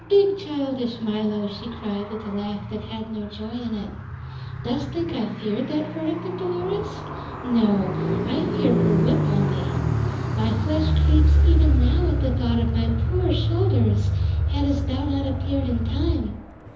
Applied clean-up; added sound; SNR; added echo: none; Car; -3 dB; reverberation time 0.7 s.